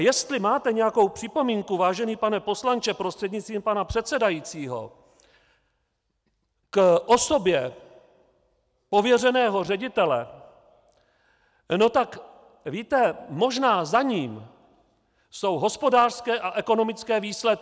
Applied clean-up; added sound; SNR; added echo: none; none; none; none.